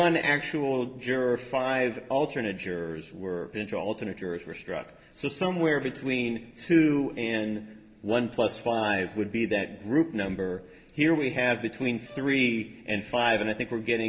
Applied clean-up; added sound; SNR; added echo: neural separator model SepFormer DNS4.